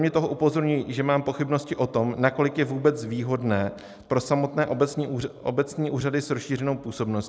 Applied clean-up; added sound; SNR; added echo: none; none; none; none.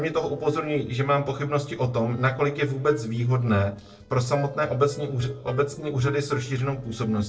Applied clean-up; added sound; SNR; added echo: neural separator model SepFormer DNS4.